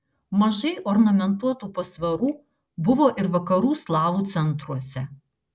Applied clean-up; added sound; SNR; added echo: none; none; none; none.